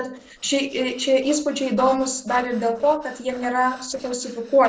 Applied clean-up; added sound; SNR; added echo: neural separator model SepFormer DNS4.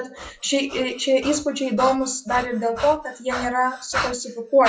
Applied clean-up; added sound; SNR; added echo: classical method WPE with log-MMSE.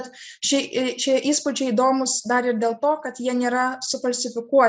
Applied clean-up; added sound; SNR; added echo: none; none; none; none.